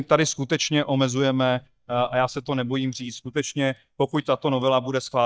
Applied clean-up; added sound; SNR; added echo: neural mask model DeepFilterNet 3.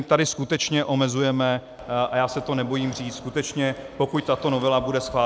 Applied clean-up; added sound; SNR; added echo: none; none; none; none.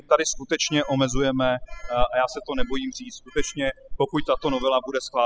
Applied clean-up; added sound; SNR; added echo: classical method spectral subtraction.